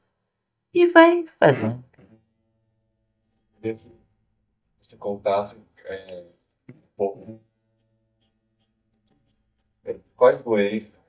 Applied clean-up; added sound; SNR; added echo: neural mask model DeepFilterNet 3.